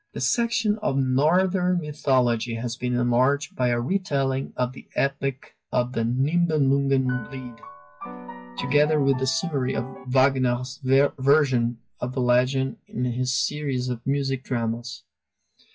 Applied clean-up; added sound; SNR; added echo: classical method WPE with log-MMSE.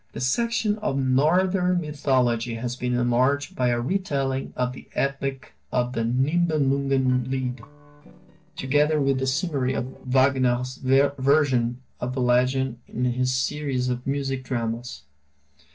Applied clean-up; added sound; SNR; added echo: neural separator model SepFormer DNS4.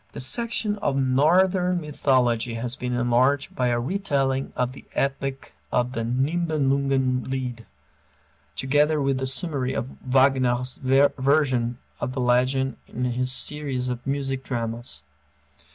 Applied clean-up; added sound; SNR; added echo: none; none; none; none.